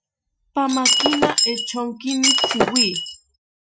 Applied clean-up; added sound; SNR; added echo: classical method Wiener filter.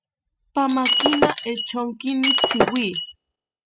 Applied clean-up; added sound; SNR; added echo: classical method spectral subtraction.